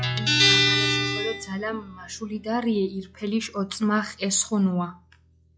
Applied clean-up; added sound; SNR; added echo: classical method log-MMSE.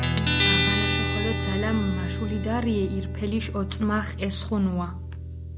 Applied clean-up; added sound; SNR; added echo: none; Guitar; -2 dB; none.